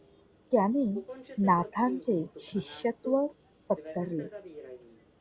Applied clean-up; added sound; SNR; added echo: none; Subway, metro, underground; 15 dB; none.